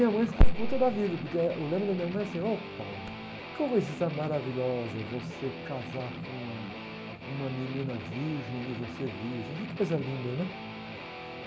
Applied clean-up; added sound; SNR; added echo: none; Guitar; 11 dB; none.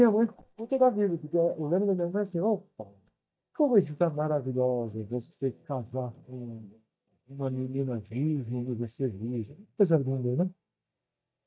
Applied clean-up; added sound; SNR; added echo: neural mask model DeepFilterNet 3.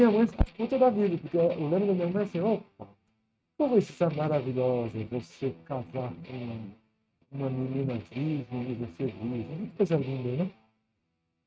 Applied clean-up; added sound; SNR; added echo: neural mask model RNNoise.